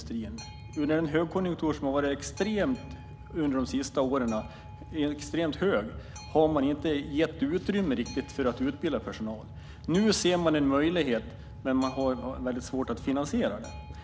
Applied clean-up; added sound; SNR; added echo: none; Boat, Water vehicle; 14 dB; none.